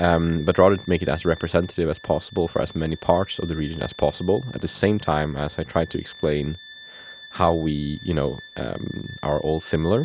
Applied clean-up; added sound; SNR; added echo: none; Bowed string instrument; 20 dB; none.